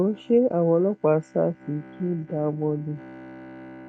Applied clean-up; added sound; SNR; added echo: neural mask model RNNoise.